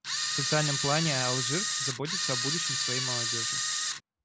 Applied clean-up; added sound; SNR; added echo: none; Camera; -3 dB; none.